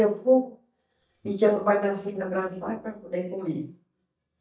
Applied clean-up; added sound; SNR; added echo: neural mask model DeepFilterNet 3.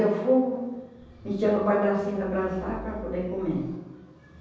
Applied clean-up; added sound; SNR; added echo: none; Zipper (clothing); 18 dB; reverberation time 1.1 s.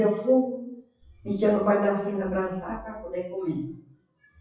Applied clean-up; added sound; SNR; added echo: classical method WPE with log-MMSE.